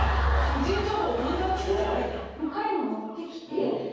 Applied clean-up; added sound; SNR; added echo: none; Bird vocalization, bird call, bird song; 20 dB; reverberation time 1.3 s.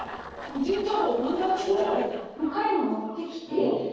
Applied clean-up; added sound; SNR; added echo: neural separator model SepFormer DNS4.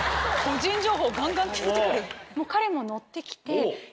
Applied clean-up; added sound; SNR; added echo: none; none; none; none.